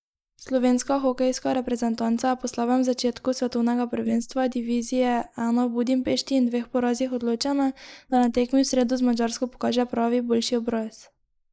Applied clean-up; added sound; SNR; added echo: neural mask model Resemble Enhance denoiser.